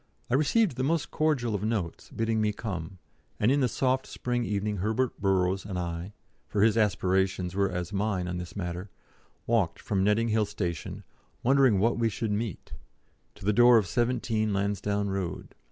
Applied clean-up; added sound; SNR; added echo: none; none; none; none.